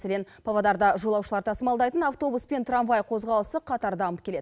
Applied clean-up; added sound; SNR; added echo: none; none; none; none.